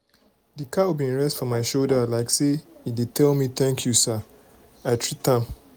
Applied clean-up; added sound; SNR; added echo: none; none; none; none.